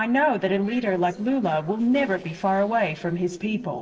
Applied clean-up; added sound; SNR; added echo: neural separator model SepFormer DNS4.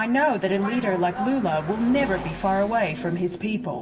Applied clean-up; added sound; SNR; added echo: none; Car passing by; 17 dB; reverberation time 2.1 s.